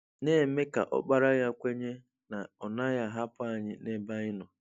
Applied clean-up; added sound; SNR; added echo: none; none; none; none.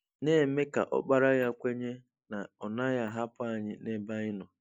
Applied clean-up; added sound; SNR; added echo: neural mask model Resemble Enhance denoiser.